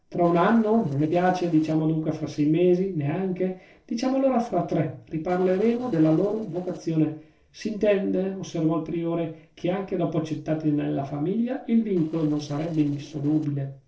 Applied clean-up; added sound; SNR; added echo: neural separator model SepFormer DNS4.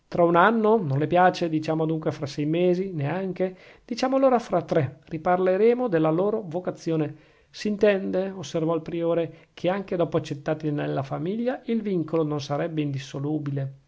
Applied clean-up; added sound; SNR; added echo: none; none; none; none.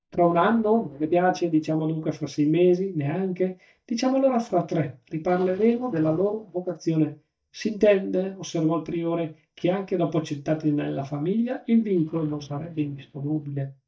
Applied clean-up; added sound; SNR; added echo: neural mask model DeepFilterNet 3.